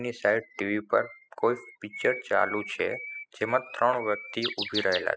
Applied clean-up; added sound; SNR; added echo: classical method spectral subtraction.